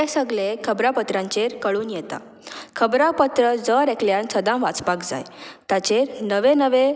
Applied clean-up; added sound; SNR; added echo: none; none; none; none.